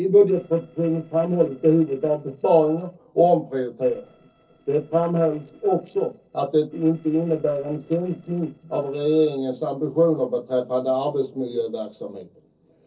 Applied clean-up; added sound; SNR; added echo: neural separator model SepFormer DNS4.